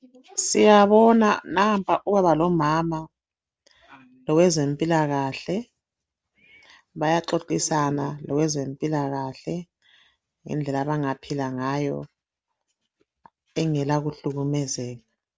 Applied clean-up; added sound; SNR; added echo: none; none; none; none.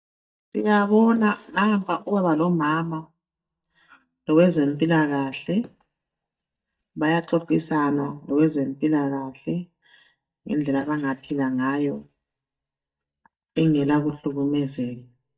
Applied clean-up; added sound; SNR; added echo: neural mask model DeepFilterNet 3.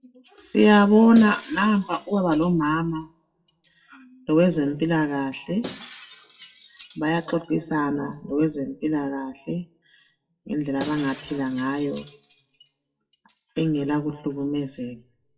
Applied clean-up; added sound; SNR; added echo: classical method WPE with log-MMSE.